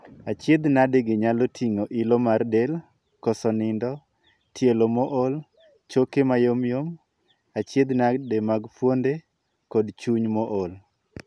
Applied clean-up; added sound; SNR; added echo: none; none; none; none.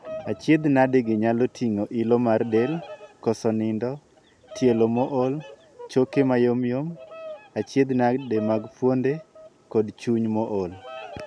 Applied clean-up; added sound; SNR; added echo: none; Bird vocalization, bird call, bird song; 18 dB; none.